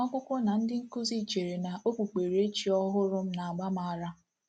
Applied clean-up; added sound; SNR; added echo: none; none; none; none.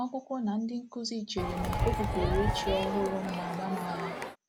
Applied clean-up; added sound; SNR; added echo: none; Crowd; -1 dB; none.